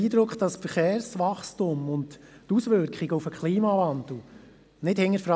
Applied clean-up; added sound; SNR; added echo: none; none; none; none.